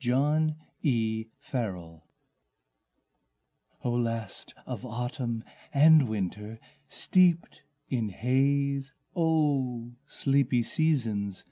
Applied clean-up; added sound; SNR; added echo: none; none; none; none.